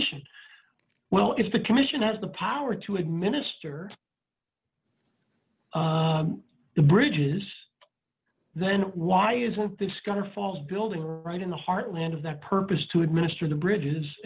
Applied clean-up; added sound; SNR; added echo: none; none; none; none.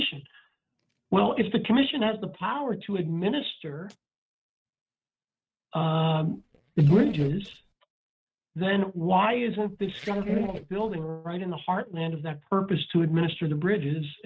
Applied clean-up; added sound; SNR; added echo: neural mask model RNNoise.